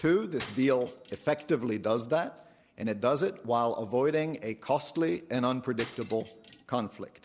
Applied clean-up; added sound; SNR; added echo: none; Cutlery, silverware; 18 dB; none.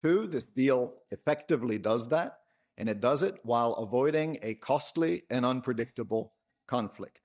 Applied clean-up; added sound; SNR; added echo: neural mask model DeepFilterNet 3.